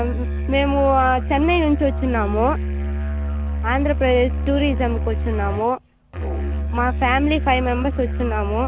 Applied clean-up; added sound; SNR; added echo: none; Musical instrument; 2 dB; none.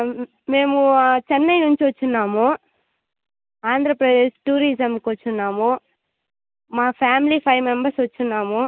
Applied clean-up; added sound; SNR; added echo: none; none; none; none.